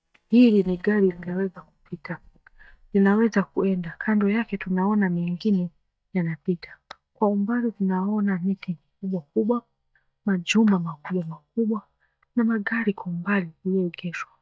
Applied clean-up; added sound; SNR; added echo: neural mask model DeepFilterNet 3.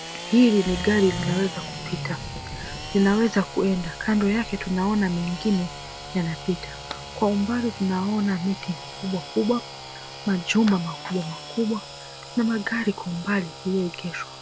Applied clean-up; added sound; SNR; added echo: none; Accelerating, revving, vroom / Vehicle + Sawing / Engine; 11 dB; none.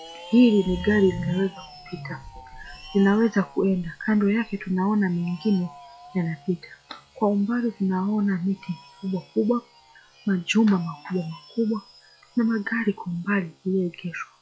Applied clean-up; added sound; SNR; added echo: classical method log-MMSE.